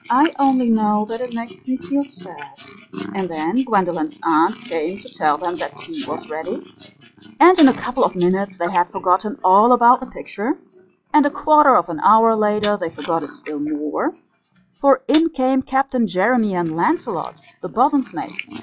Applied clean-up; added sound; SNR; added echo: classical method log-MMSE.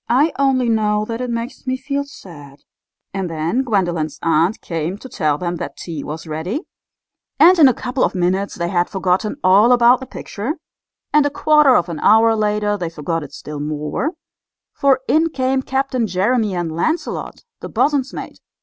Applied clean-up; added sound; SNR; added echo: none; none; none; none.